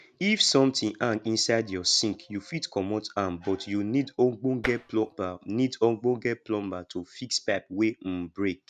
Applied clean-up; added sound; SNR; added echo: none; Tap; 9 dB; none.